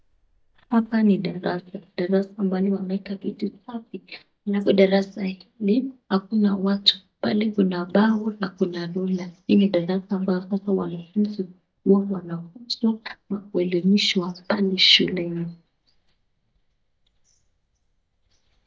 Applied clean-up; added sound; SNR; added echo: neural mask model DeepFilterNet 3.